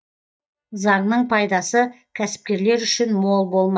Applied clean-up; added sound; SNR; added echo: neural mask model DeepFilterNet 3.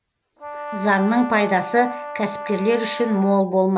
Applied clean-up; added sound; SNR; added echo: none; Brass instrument; 11 dB; none.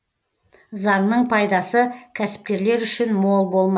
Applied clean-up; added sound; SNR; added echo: none; none; none; none.